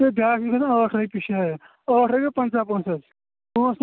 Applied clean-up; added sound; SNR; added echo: none; none; none; none.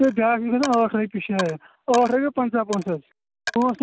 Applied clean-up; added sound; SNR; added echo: none; Coin (dropping); 16 dB; none.